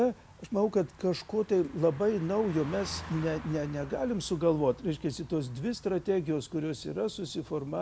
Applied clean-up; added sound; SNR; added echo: none; Car passing by; 20 dB; none.